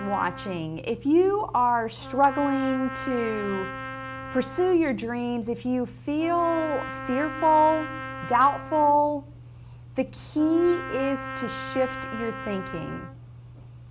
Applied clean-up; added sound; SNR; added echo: none; Trumpet; 12 dB; none.